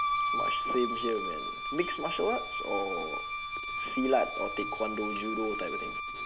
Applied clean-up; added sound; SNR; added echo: none; Wind instrument, woodwind instrument; 1 dB; none.